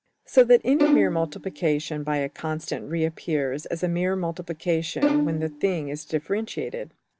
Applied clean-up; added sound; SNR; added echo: none; Bowed string instrument; 4 dB; none.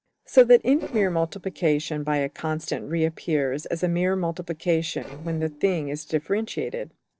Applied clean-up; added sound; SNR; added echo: neural separator model SepFormer DNS4.